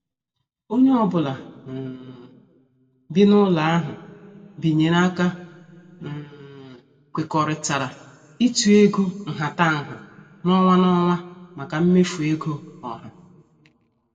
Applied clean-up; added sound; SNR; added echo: none; none; none; reverberation time 1.1 s.